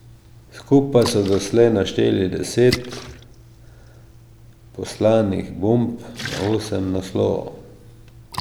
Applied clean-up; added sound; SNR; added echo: none; Splash, splatter; 16 dB; none.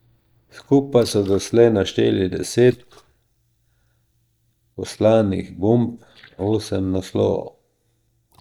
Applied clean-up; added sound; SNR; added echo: neural mask model DeepFilterNet 3.